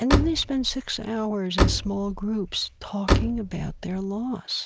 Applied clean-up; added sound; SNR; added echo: none; Slam; -1 dB; none.